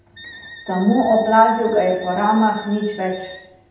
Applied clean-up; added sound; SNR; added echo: none; Wind instrument, woodwind instrument; 20 dB; reverberation time 0.8 s.